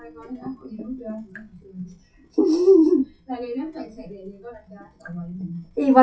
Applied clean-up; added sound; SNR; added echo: classical method WPE with log-MMSE.